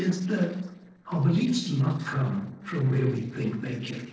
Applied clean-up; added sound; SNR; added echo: neural separator model SepFormer DNS4.